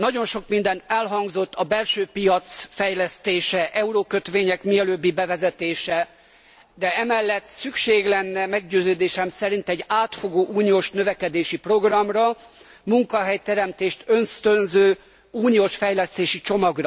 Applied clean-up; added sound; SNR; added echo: none; none; none; none.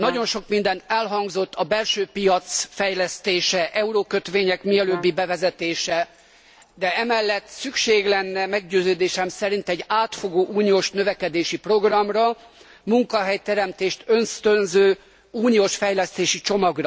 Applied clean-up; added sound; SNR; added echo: none; Brass instrument; 15 dB; none.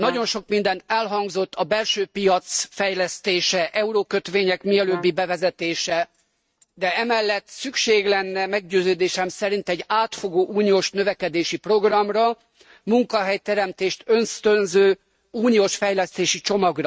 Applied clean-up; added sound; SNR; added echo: neural mask model RNNoise.